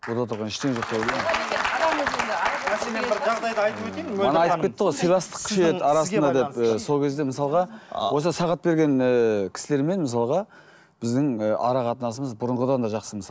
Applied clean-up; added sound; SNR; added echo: none; none; none; none.